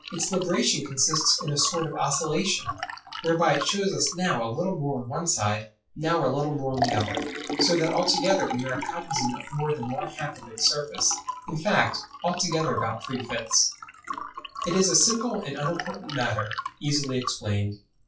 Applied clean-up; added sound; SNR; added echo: classical method WPE with log-MMSE.